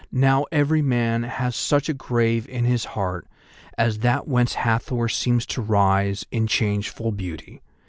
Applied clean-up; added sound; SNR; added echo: none; none; none; none.